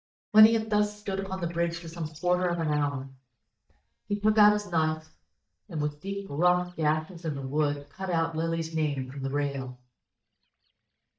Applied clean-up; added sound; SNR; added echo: neural mask model DeepFilterNet 3.